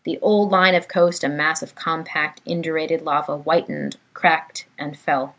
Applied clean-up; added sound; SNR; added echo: none; none; none; none.